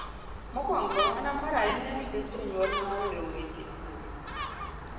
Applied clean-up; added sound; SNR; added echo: none; Gull, seagull; 3 dB; reverberation time 1.6 s.